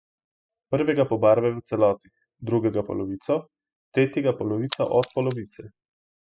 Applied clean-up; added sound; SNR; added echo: classical method spectral subtraction.